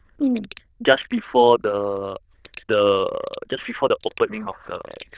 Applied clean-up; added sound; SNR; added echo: neural diffusion model UNIVERSE++.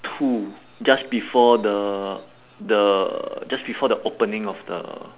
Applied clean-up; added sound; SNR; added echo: none; none; none; none.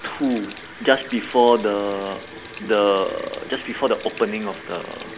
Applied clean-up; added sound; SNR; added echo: none; Sink (filling or washing) / Water tap, faucet; 16 dB; none.